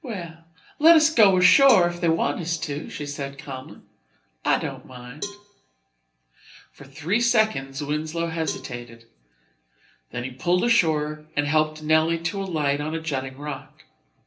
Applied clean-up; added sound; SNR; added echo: none; Cowbell; 17 dB; reverberation time 0.3 s.